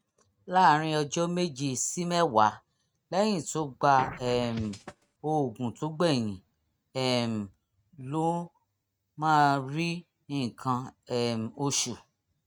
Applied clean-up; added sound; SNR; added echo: neural mask model RNNoise.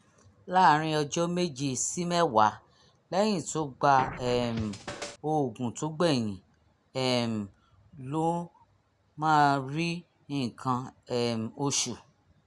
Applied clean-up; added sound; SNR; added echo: none; Scratching (performance technique); 10 dB; none.